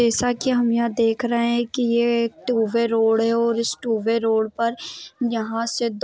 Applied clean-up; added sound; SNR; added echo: none; none; none; none.